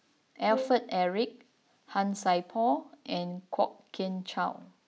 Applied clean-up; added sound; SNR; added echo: none; Brass instrument; 10 dB; none.